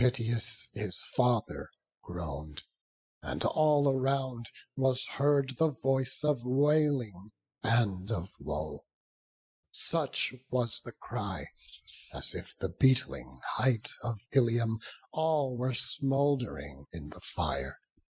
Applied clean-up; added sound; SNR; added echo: classical method spectral subtraction.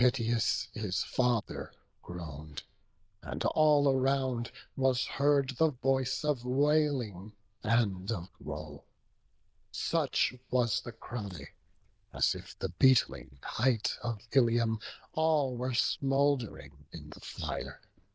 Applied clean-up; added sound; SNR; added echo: neural diffusion model UNIVERSE++.